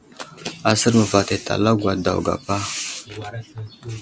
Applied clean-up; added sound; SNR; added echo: none; none; none; none.